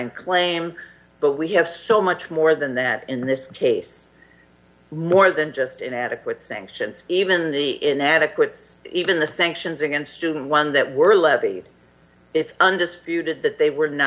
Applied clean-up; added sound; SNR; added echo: none; none; none; none.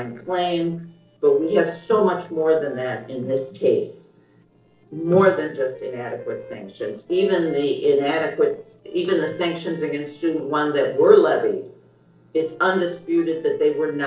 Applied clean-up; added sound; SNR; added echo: neural separator model SepFormer DNS4.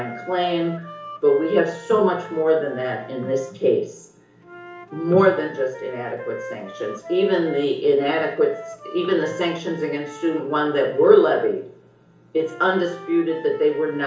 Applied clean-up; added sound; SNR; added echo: none; Wind instrument, woodwind instrument; 16 dB; reverberation time 0.8 s.